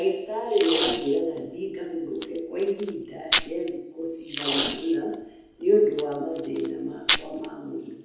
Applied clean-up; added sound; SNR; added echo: none; Packing tape, duct tape; 2 dB; reverberation time 0.8 s.